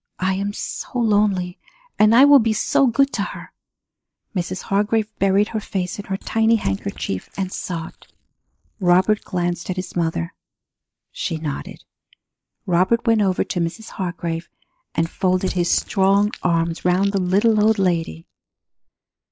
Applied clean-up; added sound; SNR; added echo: neural mask model Resemble Enhance denoiser.